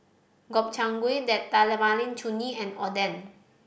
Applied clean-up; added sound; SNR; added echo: none; none; none; none.